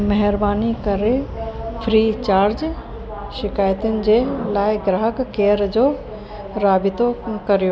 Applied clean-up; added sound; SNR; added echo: none; none; none; none.